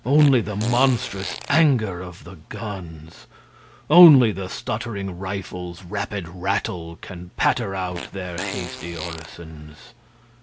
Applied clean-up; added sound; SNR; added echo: none; Fart; 13 dB; none.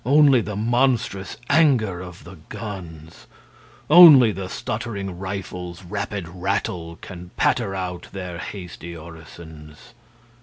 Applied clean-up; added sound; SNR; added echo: none; none; none; none.